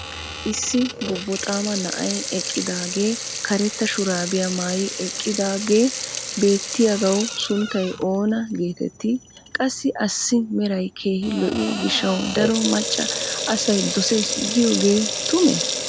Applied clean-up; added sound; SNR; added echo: none; Sink (filling or washing) / Water tap, faucet; 6 dB; none.